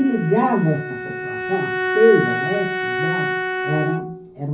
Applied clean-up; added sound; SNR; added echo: none; Bowed string instrument; 3 dB; reverberation time 0.5 s.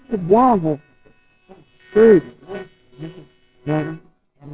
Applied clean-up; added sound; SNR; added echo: neural separator model SepFormer WHAMR!.